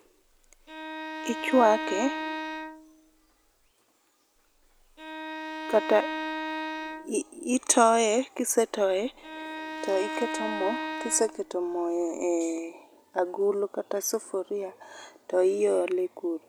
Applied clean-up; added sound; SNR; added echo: none; Bowed string instrument; 8 dB; none.